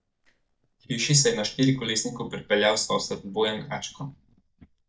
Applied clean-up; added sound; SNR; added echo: neural mask model DeepFilterNet 3.